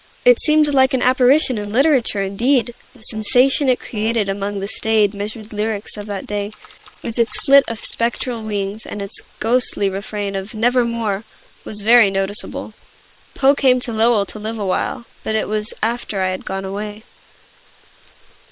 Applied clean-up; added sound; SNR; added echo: neural separator model SepFormer WHAM!.